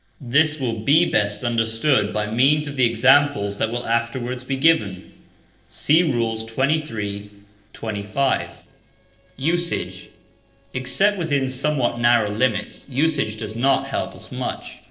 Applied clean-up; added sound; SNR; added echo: neural separator model SepFormer DNS4.